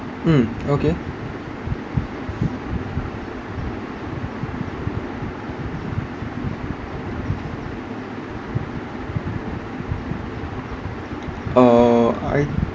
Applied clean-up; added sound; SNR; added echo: none; none; none; none.